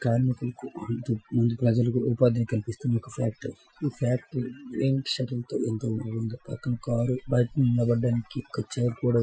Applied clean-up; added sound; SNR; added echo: classical method Wiener filter.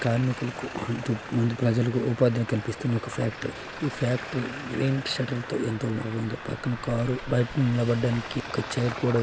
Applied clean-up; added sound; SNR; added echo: none; Traffic noise, roadway noise; 12 dB; none.